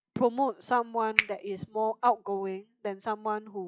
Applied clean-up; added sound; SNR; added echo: classical method log-MMSE.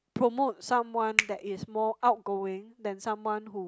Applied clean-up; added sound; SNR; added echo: none; Finger snapping; 6 dB; none.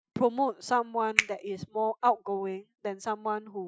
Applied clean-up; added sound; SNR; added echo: classical method Wiener filter.